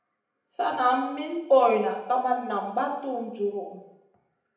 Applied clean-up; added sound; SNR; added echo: none; none; none; reverberation time 0.8 s.